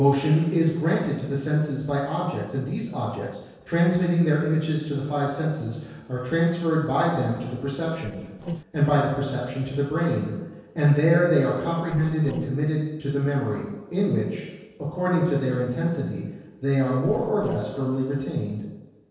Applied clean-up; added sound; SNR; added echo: neural separator model SepFormer DNS4.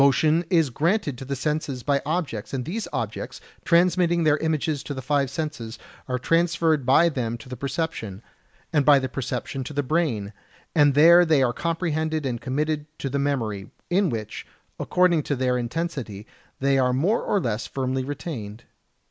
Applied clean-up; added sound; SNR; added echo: none; none; none; none.